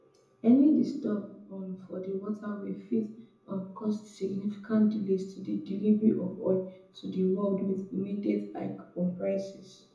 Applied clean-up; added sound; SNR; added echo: none; none; none; reverberation time 0.6 s.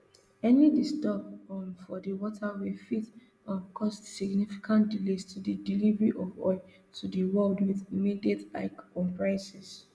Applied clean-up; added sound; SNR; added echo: none; none; none; none.